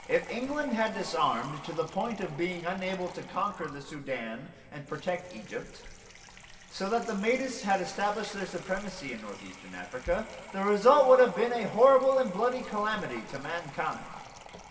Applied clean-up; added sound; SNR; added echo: none; Sink (filling or washing) / Water tap, faucet; 19 dB; reverberation time 2.1 s.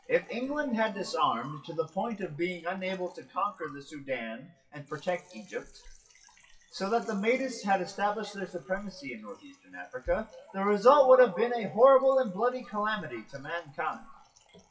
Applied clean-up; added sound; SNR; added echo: classical method WPE with log-MMSE.